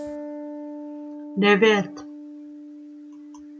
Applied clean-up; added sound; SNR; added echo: none; Acoustic guitar; 11 dB; none.